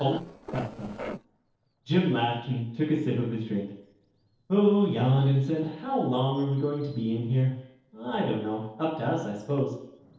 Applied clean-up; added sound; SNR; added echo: neural separator model SepFormer DNS4.